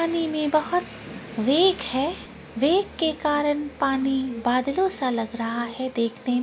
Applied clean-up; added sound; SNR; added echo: none; none; none; none.